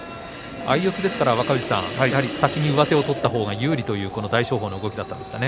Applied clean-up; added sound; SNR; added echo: none; Sink (filling or washing); 10 dB; none.